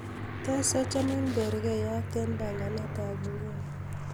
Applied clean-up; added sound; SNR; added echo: none; Aircraft; 2 dB; none.